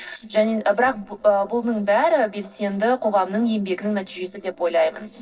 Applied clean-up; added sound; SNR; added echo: neural separator model SepFormer DNS4.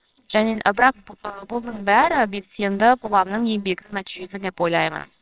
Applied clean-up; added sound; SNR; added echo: neural separator model SepFormer WHAMR!.